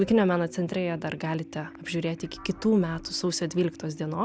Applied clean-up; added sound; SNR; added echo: none; none; none; none.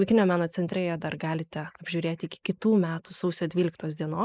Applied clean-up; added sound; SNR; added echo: neural mask model Resemble Enhance denoiser.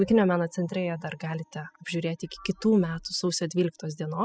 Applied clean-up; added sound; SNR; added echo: classical method spectral subtraction.